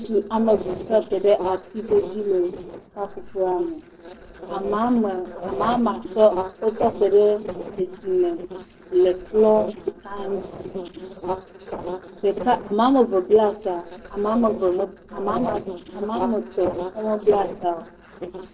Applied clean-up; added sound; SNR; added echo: neural separator model SepFormer DNS4.